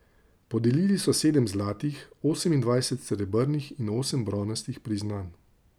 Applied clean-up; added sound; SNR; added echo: none; none; none; none.